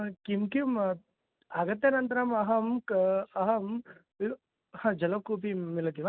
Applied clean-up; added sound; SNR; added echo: none; none; none; none.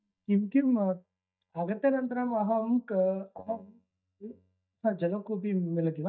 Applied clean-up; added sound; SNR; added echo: neural mask model DeepFilterNet 3.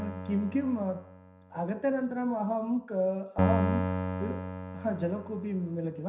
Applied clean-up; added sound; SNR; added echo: none; Keyboard (musical); 3 dB; reverberation time 0.5 s.